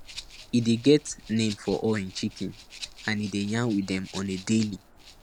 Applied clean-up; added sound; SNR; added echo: none; Rattle (instrument) + Bird vocalization, bird call, bird song; 18 dB; none.